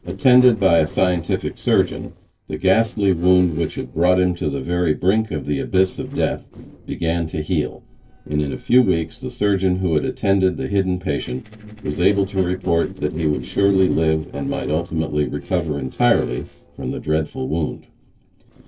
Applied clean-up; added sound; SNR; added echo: neural separator model SepFormer DNS4.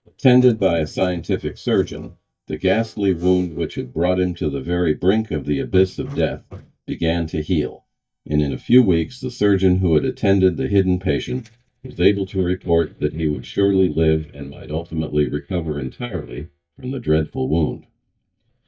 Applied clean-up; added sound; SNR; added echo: neural mask model DeepFilterNet 3.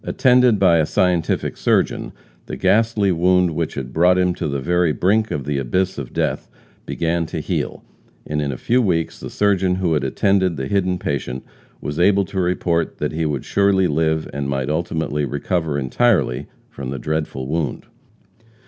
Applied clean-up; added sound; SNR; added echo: none; none; none; none.